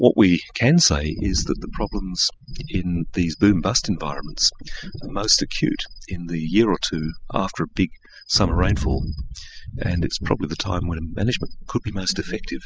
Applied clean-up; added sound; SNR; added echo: classical method spectral subtraction.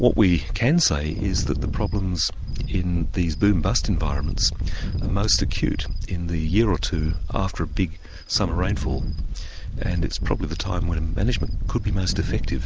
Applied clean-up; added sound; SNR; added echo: none; Wind; 0 dB; none.